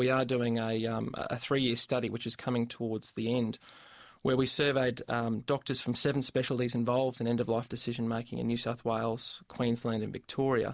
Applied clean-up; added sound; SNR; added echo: neural mask model Resemble Enhance denoiser.